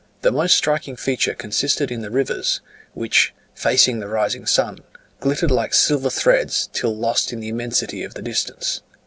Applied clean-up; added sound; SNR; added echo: none; none; none; none.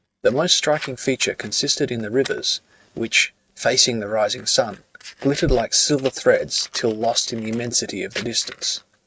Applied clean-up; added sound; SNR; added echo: neural mask model RNNoise.